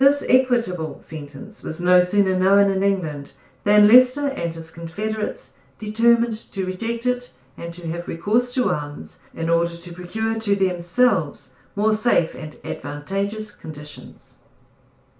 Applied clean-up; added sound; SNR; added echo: none; none; none; reverberation time 0.3 s.